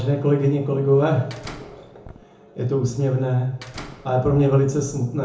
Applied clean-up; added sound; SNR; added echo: none; Slam; 18 dB; reverberation time 0.7 s.